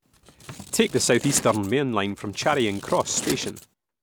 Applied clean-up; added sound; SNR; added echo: none; Scissors; 13 dB; none.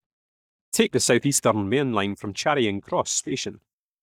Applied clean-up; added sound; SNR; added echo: neural mask model DeepFilterNet 3.